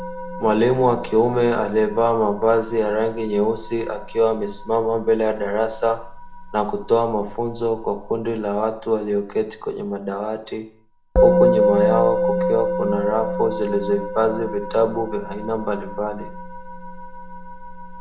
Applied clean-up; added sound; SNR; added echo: none; Musical instrument; 4 dB; reverberation time 0.5 s.